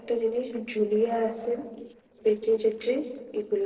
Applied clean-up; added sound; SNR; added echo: neural separator model SepFormer DNS4.